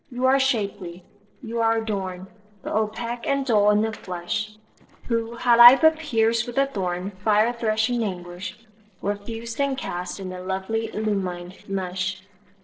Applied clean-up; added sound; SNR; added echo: neural separator model SepFormer DNS4.